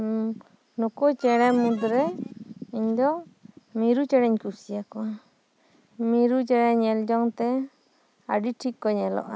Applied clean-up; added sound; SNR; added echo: none; Harmonica; 19 dB; none.